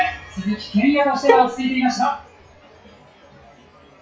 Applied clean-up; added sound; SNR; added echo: classical method WPE with log-MMSE.